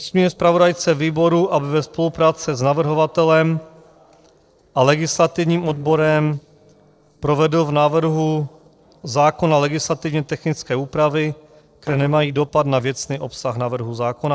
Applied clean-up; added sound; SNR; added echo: neural separator model SepFormer DNS4.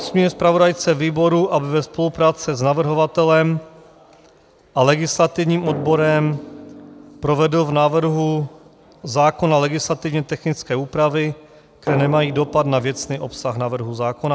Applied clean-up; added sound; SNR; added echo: none; Drum; 17 dB; none.